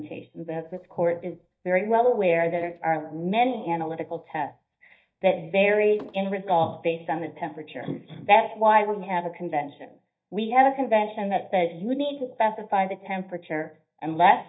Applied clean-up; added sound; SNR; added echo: neural mask model DeepFilterNet 3.